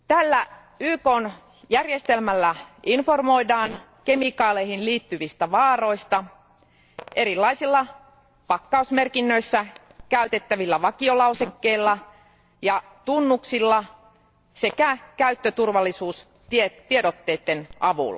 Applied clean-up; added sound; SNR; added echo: neural separator model SepFormer DNS4.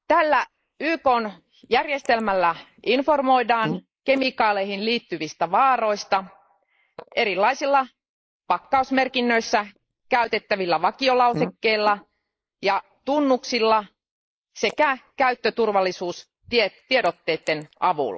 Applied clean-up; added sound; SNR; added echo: neural mask model Resemble Enhance denoiser.